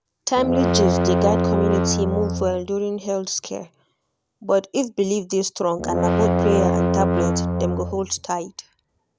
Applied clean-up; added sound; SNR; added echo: none; Brass instrument; -2 dB; none.